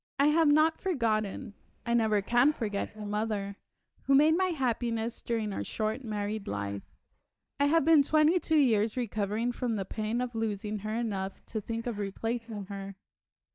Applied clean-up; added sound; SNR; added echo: neural mask model DeepFilterNet 3.